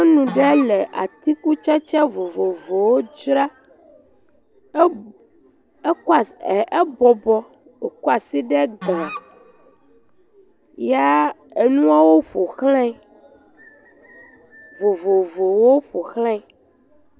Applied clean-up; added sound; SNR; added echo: none; Musical instrument; 17 dB; none.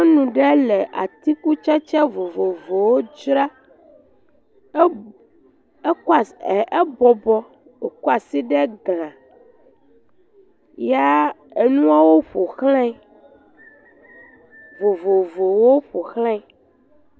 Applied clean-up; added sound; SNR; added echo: none; none; none; none.